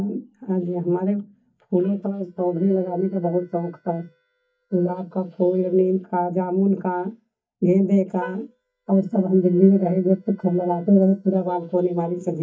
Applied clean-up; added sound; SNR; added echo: neural mask model DeepFilterNet 3.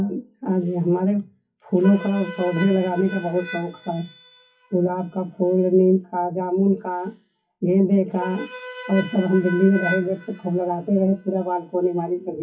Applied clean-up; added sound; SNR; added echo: classical method WPE with log-MMSE.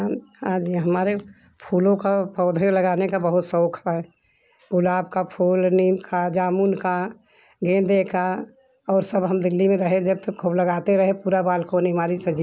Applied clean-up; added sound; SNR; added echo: none; none; none; none.